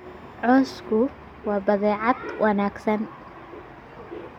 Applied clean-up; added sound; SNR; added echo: none; none; none; none.